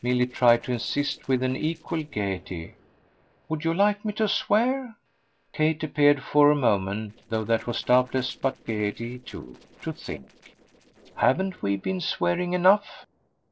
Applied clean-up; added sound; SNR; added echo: neural separator model SepFormer DNS4.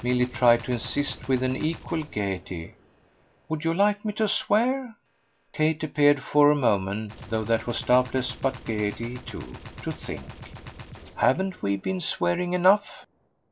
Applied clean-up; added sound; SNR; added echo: none; Gunshot, gunfire; 18 dB; none.